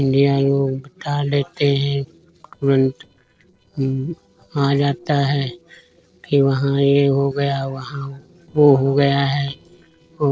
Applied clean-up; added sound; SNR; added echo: neural separator model SepFormer DNS4.